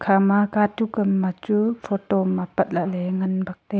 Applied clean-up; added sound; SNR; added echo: none; none; none; none.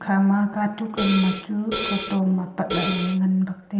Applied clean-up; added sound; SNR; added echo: none; Hi-hat; 1 dB; reverberation time 1.2 s.